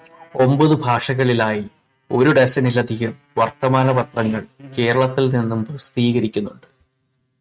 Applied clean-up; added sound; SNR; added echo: neural mask model RNNoise.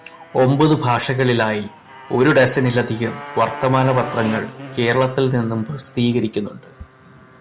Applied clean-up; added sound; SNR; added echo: none; Motorcycle; 17 dB; none.